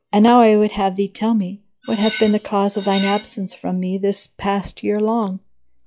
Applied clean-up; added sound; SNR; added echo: classical method log-MMSE.